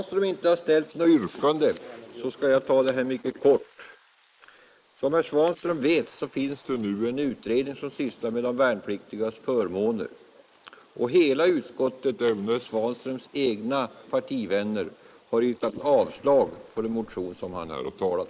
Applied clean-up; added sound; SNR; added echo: neural mask model Resemble Enhance denoiser.